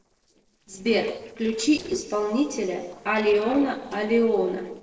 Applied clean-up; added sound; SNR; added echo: neural separator model SepFormer DNS4.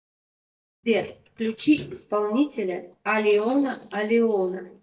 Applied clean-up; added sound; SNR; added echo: neural mask model DeepFilterNet 3.